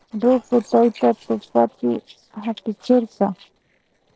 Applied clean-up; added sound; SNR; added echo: neural separator model SepFormer DNS4.